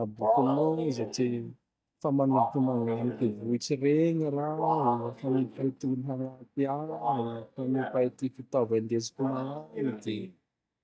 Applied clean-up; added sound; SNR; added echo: neural mask model DeepFilterNet 3.